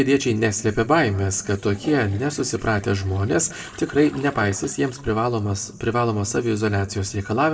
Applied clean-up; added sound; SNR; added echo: none; Toilet flush; 19 dB; reverberation time 1.9 s.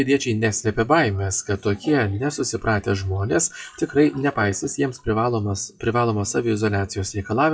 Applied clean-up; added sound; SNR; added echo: classical method WPE with log-MMSE.